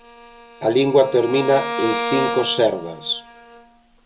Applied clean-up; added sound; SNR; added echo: none; Bowed string instrument; 8 dB; none.